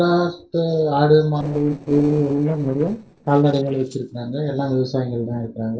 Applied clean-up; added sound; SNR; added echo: neural separator model SepFormer DNS4.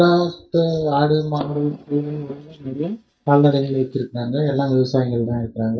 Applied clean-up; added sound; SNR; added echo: neural mask model DeepFilterNet 3.